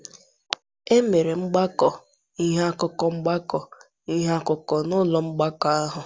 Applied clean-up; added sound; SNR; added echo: none; none; none; none.